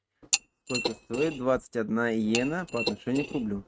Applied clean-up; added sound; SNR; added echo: neural mask model RNNoise.